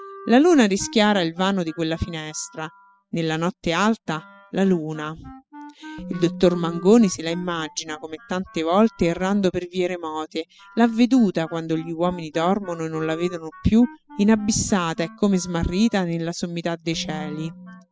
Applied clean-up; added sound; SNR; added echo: classical method spectral subtraction.